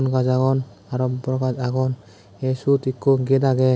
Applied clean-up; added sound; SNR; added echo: none; none; none; none.